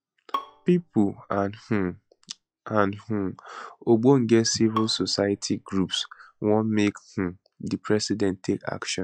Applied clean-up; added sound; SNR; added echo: classical method log-MMSE.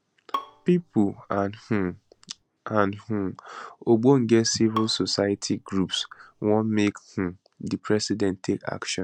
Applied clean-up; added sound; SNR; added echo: none; Bowed string instrument; 15 dB; none.